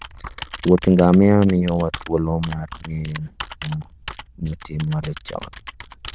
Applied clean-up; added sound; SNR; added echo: neural diffusion model UNIVERSE++.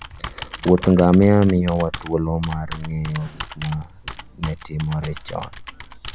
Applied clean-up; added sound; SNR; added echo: none; Computer keyboard; 14 dB; none.